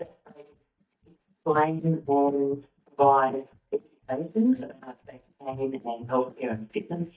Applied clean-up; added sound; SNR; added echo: neural mask model DeepFilterNet 3.